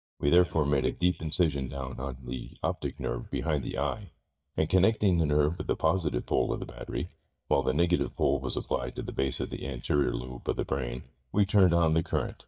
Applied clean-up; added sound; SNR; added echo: neural mask model DeepFilterNet 3.